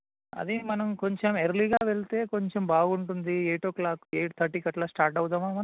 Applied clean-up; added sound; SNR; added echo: none; none; none; none.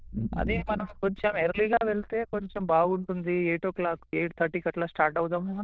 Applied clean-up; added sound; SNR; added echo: neural diffusion model UNIVERSE++.